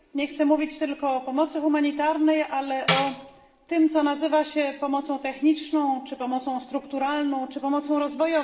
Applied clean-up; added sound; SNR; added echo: none; Tambourine; 7 dB; reverberation time 0.9 s.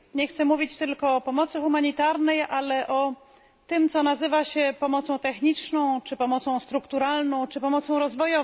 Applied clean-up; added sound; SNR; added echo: none; none; none; none.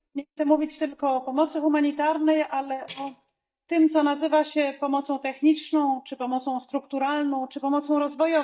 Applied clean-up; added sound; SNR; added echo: neural mask model DeepFilterNet 3.